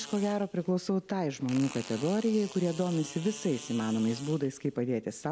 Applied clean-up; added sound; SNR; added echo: none; Fart; 17 dB; none.